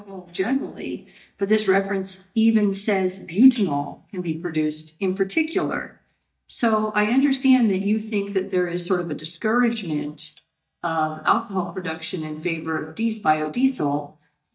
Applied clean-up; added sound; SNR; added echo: neural mask model DeepFilterNet 3.